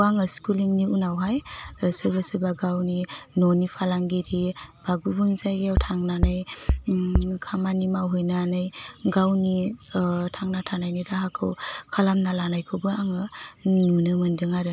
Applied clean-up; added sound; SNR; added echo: none; Bass drum; 2 dB; none.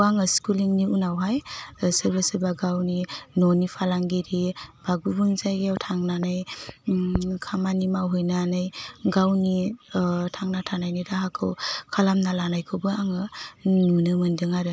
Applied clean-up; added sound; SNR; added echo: neural mask model Resemble Enhance denoiser.